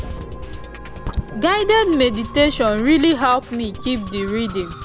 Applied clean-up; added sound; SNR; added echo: none; Musical instrument; 11 dB; none.